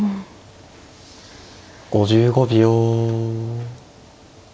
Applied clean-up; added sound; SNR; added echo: none; none; none; none.